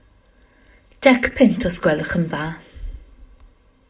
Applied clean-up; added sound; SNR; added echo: none; none; none; reverberation time 0.3 s.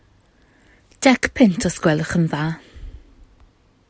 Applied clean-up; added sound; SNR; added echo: none; none; none; none.